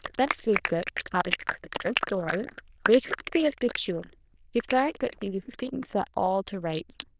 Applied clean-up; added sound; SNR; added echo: neural diffusion model UNIVERSE++.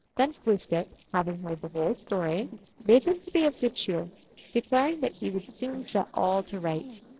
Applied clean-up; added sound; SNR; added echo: neural separator model SepFormer DNS4.